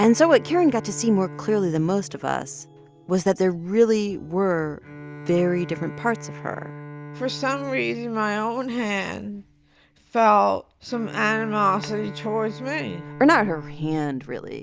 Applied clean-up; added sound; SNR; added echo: none; Bowed string instrument; 16 dB; none.